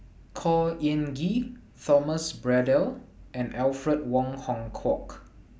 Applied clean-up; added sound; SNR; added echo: none; none; none; none.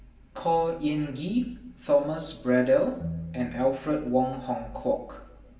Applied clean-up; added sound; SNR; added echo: none; Piano; 13 dB; reverberation time 0.8 s.